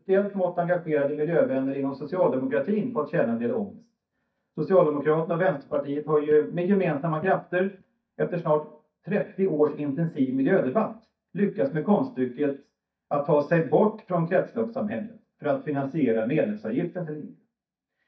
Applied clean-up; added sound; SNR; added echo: neural mask model DeepFilterNet 3.